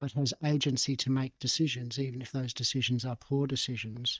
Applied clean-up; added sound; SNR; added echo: neural mask model DeepFilterNet 3.